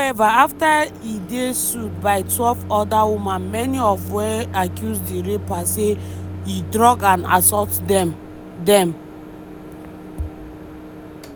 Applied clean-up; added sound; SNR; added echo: none; Microwave oven; 11 dB; none.